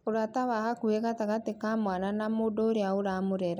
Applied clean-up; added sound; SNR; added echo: none; none; none; none.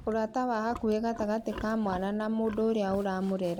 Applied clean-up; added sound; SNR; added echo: none; Livestock, farm animals, working animals; 17 dB; none.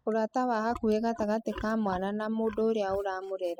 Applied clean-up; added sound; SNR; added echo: classical method spectral subtraction.